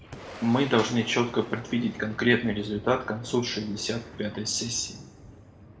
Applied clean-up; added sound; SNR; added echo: none; Boom; 16 dB; reverberation time 0.5 s.